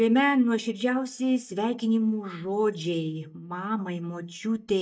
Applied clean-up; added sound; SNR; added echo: neural mask model DeepFilterNet 3.